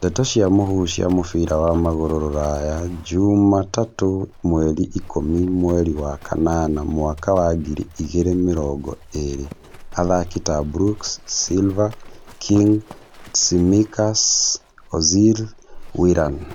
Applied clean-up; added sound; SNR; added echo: none; Livestock, farm animals, working animals; 19 dB; none.